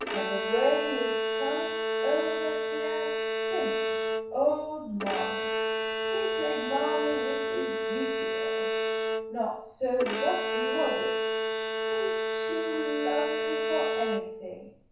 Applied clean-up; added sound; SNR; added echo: none; Bowed string instrument; -3 dB; reverberation time 0.7 s.